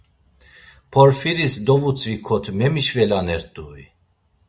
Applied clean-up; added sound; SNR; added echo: none; none; none; none.